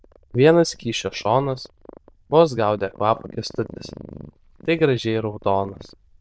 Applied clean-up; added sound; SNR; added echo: neural diffusion model UNIVERSE++.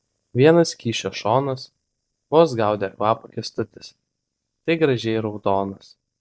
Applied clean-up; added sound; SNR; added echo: neural mask model DeepFilterNet 3.